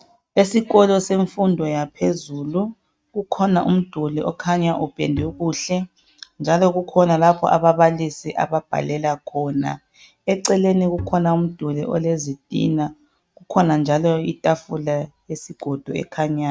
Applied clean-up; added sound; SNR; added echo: neural mask model RNNoise.